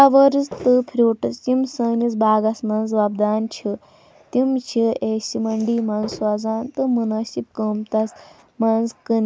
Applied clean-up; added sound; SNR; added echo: none; Walk, footsteps; 14 dB; none.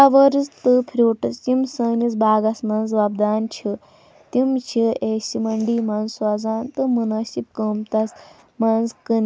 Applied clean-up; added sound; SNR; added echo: none; none; none; none.